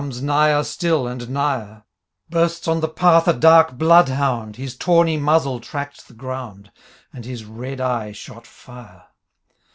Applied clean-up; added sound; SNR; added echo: none; none; none; none.